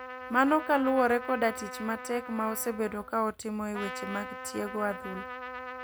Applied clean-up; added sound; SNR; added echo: none; Trumpet; 10 dB; none.